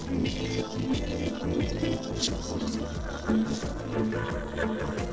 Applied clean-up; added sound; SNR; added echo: neural separator model SepFormer DNS4.